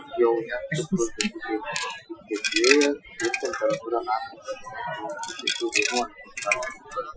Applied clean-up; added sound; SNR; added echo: classical method Wiener filter.